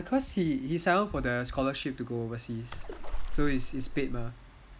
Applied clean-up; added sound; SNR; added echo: none; Splash, splatter; -2 dB; none.